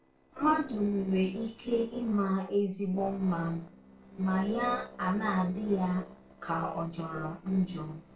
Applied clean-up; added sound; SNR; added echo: neural separator model SepFormer DNS4.